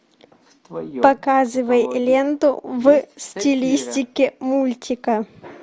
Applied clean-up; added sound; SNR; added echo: none; none; none; none.